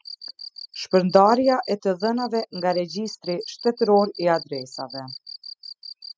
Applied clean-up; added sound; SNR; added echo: classical method spectral subtraction.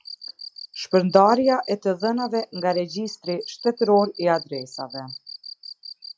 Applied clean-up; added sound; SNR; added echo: classical method log-MMSE.